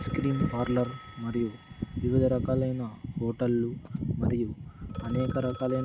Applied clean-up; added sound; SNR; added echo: none; Telephone; 19 dB; none.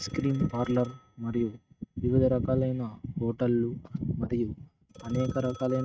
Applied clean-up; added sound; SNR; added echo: neural mask model RNNoise.